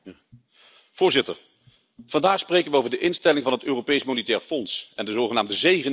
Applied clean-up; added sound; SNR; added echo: none; none; none; none.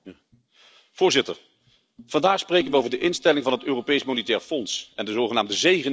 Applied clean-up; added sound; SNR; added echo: neural separator model SepFormer DNS4.